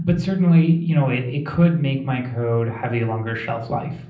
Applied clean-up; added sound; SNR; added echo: none; none; none; reverberation time 0.6 s.